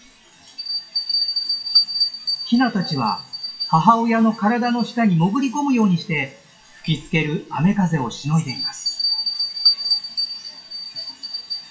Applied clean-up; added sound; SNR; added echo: classical method WPE with log-MMSE.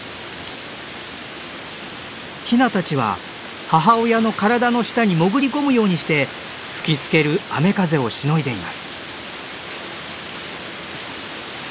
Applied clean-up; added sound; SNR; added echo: none; none; none; none.